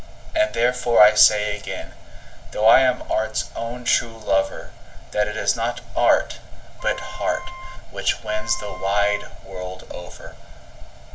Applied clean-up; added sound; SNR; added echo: none; Wind instrument, woodwind instrument; 16 dB; reverberation time 0.4 s.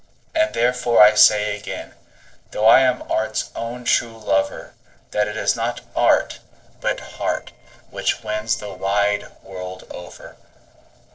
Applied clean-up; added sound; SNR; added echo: neural separator model SepFormer DNS4.